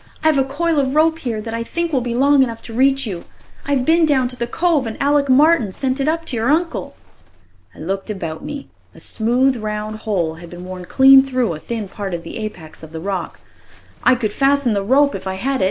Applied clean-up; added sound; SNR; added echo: none; Livestock, farm animals, working animals; 20 dB; none.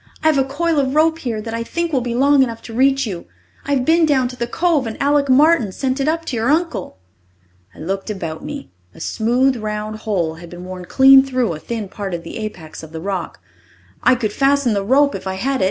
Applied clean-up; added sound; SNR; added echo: none; none; none; none.